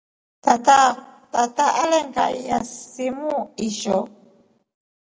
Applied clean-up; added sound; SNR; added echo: none; none; none; none.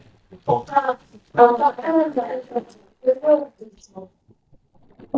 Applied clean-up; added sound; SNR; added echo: neural mask model DeepFilterNet 3.